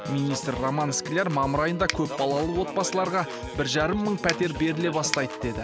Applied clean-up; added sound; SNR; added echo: none; Piano / Organ + Finger snapping; 9 dB; none.